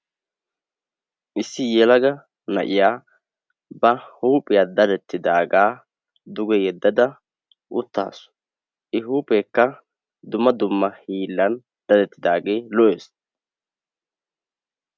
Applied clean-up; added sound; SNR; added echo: none; none; none; none.